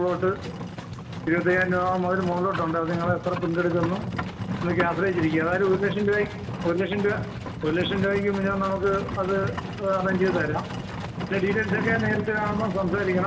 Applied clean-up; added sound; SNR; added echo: none; Livestock, farm animals, working animals; 6 dB; reverberation time 1.0 s.